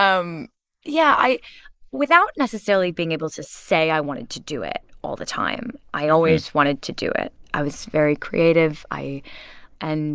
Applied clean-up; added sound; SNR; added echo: neural mask model Resemble Enhance denoiser.